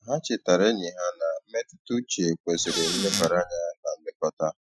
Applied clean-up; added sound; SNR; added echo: classical method Wiener filter.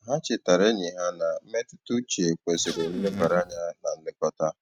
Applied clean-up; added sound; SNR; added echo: neural mask model RNNoise.